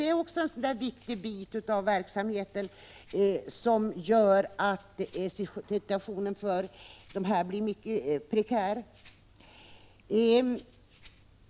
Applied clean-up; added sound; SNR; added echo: none; Rattle (instrument); 19 dB; none.